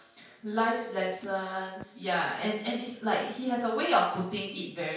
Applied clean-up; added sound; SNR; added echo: none; Telephone; 18 dB; reverberation time 0.5 s.